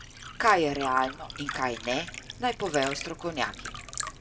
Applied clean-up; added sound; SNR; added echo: none; Liquid; 10 dB; reverberation time 1.0 s.